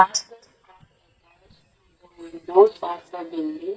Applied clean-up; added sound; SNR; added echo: neural mask model DeepFilterNet 3.